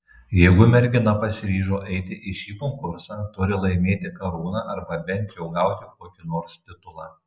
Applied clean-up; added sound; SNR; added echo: none; none; none; none.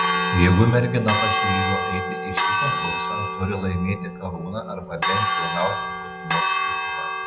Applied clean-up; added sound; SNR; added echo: none; Church bell; 0 dB; none.